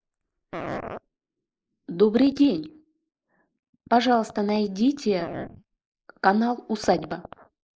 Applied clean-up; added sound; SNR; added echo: neural mask model Resemble Enhance denoiser.